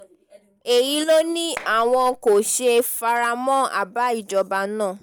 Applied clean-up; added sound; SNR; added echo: none; Clapping; 18 dB; none.